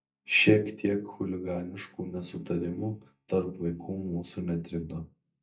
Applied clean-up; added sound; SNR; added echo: neural mask model DeepFilterNet 3.